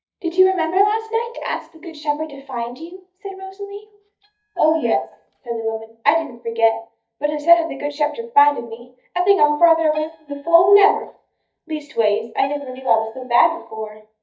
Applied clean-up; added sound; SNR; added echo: neural mask model DeepFilterNet 3.